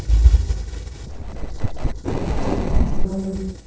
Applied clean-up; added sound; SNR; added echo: neural separator model SepFormer DNS4.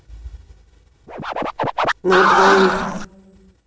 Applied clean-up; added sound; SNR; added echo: none; Scratching (performance technique); -4 dB; reverberation time 1.2 s.